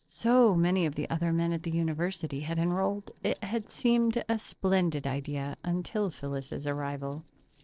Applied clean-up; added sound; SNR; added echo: neural separator model SepFormer DNS4.